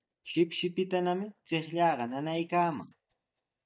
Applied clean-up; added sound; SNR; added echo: neural mask model DeepFilterNet 3.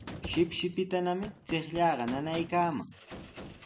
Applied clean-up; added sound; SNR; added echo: none; Gunshot, gunfire + Slam / Wood; 13 dB; none.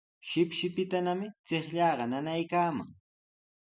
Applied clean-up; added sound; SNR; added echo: none; none; none; none.